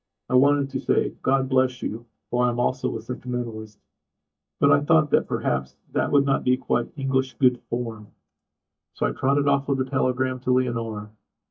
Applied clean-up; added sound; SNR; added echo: neural mask model DeepFilterNet 3.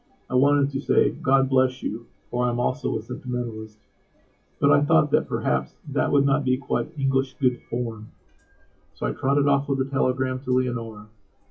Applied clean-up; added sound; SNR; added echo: classical method WPE with log-MMSE.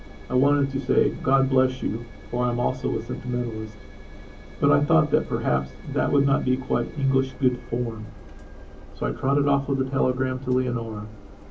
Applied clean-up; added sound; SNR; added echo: none; Engine; 15 dB; reverberation time 0.3 s.